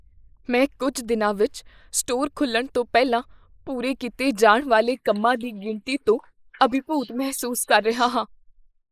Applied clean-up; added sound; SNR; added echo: neural mask model Resemble Enhance denoiser.